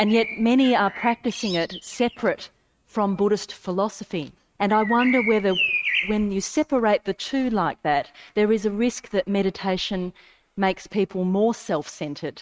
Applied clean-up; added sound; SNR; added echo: neural mask model RNNoise.